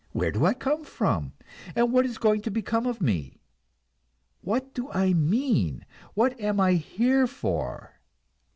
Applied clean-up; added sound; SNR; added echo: none; none; none; none.